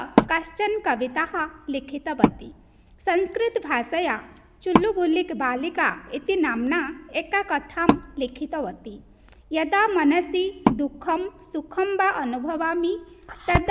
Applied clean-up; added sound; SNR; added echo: none; Wood; 5 dB; none.